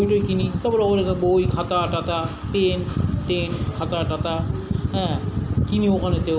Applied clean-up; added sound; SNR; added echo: none; none; none; none.